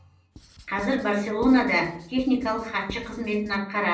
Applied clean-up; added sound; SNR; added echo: none; Writing; 18 dB; reverberation time 0.6 s.